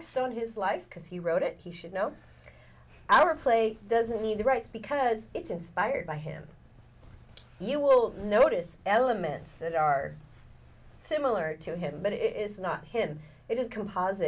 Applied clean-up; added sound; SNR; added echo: none; none; none; none.